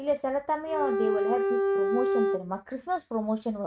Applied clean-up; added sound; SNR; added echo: neural mask model RNNoise.